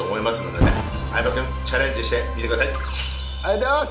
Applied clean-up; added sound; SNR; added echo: none; Boom; 5 dB; reverberation time 1.2 s.